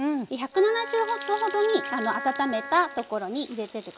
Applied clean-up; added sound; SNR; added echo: none; Wind instrument, woodwind instrument; 10 dB; none.